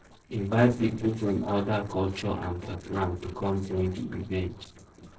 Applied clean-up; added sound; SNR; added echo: neural separator model SepFormer DNS4.